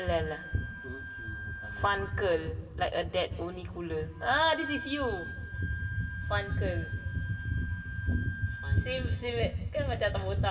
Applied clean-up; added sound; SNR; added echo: none; Wind instrument, woodwind instrument; 12 dB; reverberation time 1.1 s.